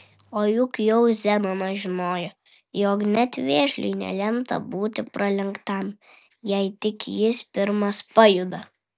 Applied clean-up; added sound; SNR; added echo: none; none; none; none.